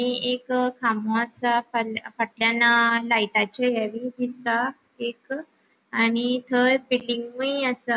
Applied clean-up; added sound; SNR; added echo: none; none; none; none.